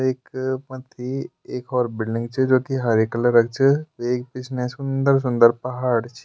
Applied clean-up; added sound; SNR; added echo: none; none; none; none.